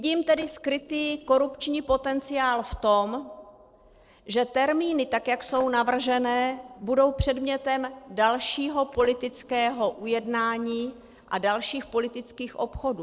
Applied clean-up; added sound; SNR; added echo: neural separator model SepFormer DNS4.